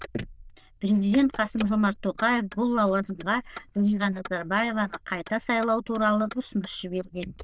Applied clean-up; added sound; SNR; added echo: neural diffusion model UNIVERSE++.